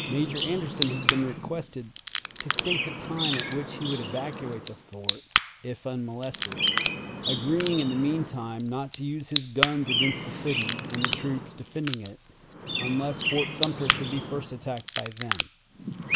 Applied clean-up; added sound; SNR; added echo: none; Crack / Crackle + Chirp, tweet; 0 dB; none.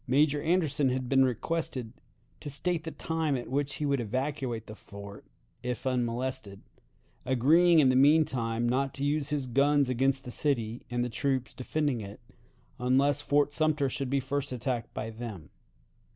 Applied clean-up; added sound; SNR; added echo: none; none; none; none.